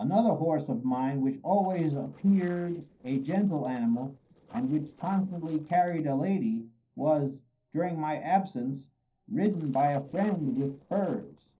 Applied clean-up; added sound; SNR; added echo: neural separator model SepFormer DNS4.